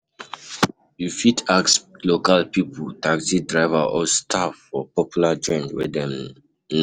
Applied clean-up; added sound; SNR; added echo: none; none; none; none.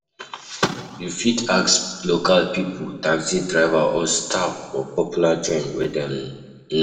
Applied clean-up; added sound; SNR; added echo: none; none; none; reverberation time 1.2 s.